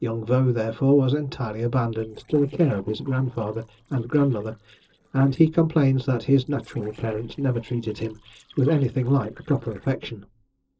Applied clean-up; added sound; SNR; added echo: neural separator model SepFormer DNS4.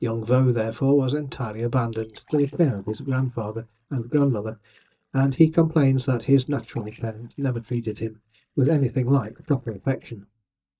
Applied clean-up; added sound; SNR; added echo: neural mask model DeepFilterNet 3.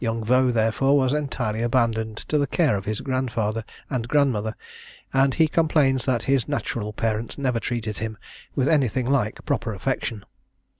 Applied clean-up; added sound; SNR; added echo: none; none; none; none.